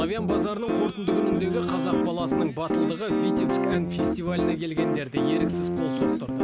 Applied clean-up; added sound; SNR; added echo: none; Piano; -5 dB; none.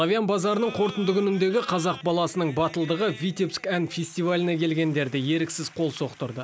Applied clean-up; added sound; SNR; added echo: none; none; none; none.